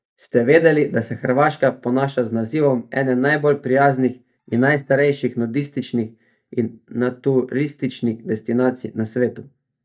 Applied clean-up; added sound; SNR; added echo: neural mask model DeepFilterNet 3.